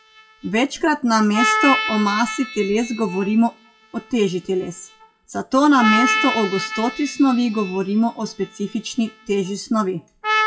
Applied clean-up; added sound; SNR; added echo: classical method WPE with log-MMSE.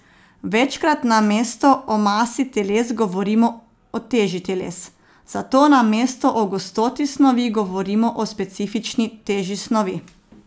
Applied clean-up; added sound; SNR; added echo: none; none; none; none.